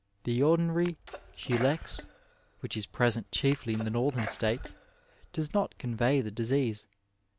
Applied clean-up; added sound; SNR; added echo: none; Sneeze; 14 dB; none.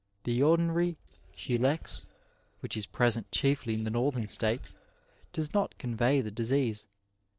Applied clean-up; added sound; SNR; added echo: neural separator model SepFormer DNS4.